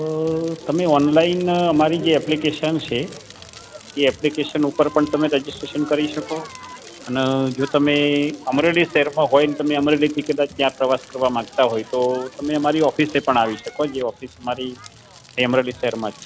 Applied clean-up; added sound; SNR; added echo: none; Crackle; 20 dB; none.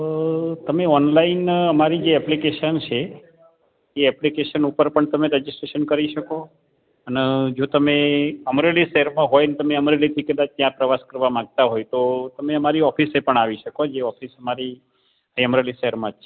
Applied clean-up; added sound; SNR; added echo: none; none; none; none.